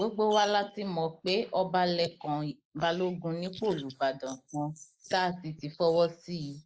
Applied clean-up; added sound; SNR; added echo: neural mask model Resemble Enhance denoiser.